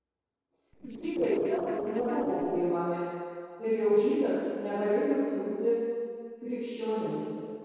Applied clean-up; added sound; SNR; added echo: neural separator model SepFormer DNS4.